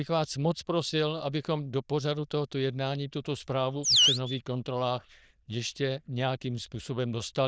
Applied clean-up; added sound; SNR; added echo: neural diffusion model UNIVERSE++.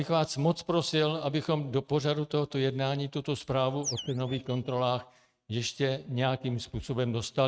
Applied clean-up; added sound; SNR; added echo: neural mask model RNNoise.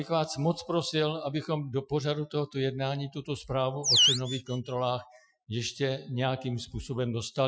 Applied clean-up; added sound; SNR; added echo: classical method Wiener filter.